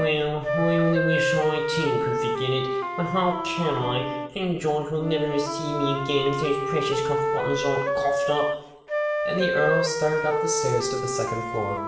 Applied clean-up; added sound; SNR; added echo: none; Wind instrument, woodwind instrument; 1 dB; reverberation time 0.8 s.